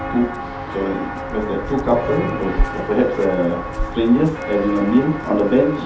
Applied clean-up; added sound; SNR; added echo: none; Walk, footsteps; 6 dB; reverberation time 0.5 s.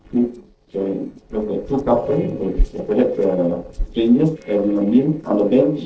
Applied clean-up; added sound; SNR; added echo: neural separator model SepFormer DNS4.